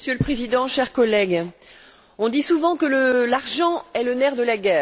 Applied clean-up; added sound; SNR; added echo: none; none; none; none.